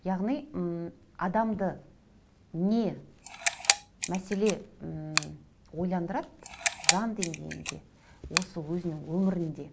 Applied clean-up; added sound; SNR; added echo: none; Camera; 1 dB; none.